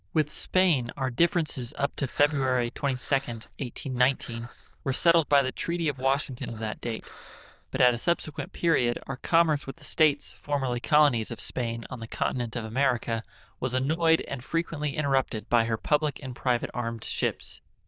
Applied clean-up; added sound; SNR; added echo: neural diffusion model UNIVERSE++.